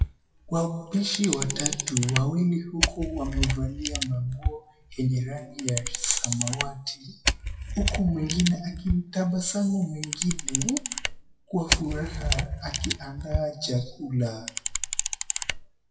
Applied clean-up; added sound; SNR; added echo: classical method WPE with log-MMSE.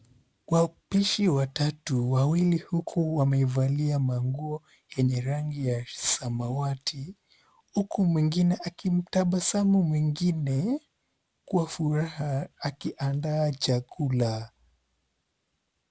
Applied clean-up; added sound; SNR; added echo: none; none; none; none.